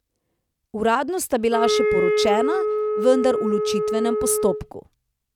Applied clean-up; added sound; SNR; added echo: none; Wind instrument, woodwind instrument; -2 dB; none.